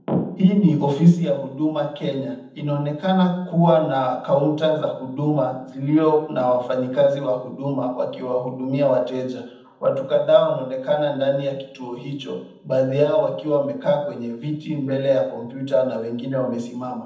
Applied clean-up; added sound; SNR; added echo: none; none; none; reverberation time 0.8 s.